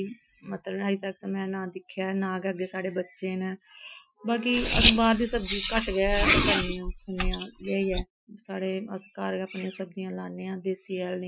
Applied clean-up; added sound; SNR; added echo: classical method Wiener filter.